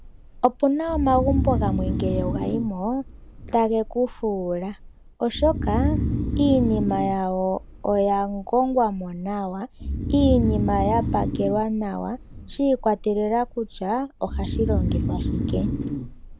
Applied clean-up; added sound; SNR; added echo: none; Breathing; 4 dB; none.